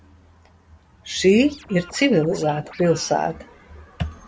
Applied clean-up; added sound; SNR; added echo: none; Scratching (performance technique); 20 dB; none.